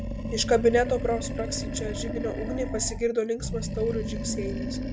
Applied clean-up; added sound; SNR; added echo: none; Animal; 4 dB; none.